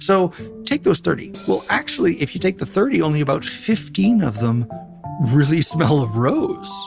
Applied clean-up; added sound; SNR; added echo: none; Cymbal; 20 dB; none.